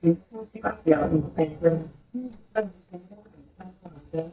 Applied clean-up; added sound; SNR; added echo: neural mask model DeepFilterNet 3.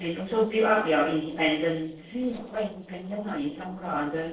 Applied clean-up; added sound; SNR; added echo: neural separator model SepFormer DNS4.